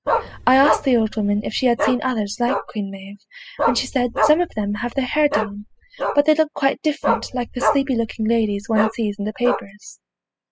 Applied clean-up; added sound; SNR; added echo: classical method spectral subtraction.